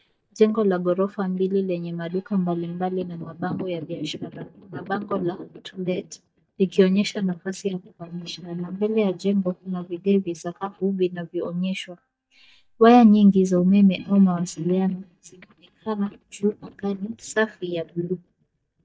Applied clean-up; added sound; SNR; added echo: neural mask model DeepFilterNet 3.